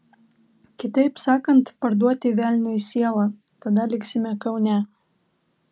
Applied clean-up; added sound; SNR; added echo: none; none; none; none.